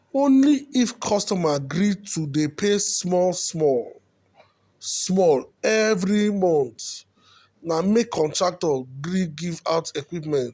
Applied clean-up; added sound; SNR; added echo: none; none; none; none.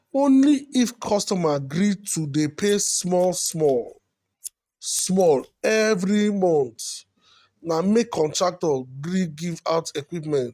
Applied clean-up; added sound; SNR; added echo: neural mask model RNNoise.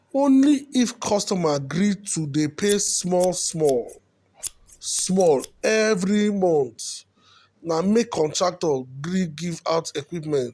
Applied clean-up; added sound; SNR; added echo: none; Scissors; 15 dB; none.